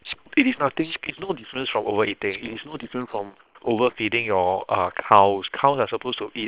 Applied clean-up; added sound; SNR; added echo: neural separator model SepFormer WHAM!.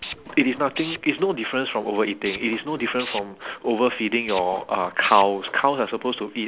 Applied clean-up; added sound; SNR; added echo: none; Tools; 15 dB; none.